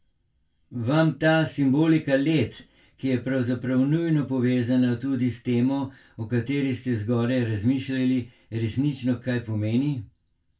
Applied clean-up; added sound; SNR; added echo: none; none; none; reverberation time 0.2 s.